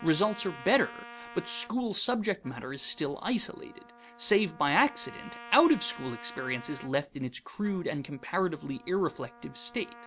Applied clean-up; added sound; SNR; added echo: none; Trumpet; 18 dB; none.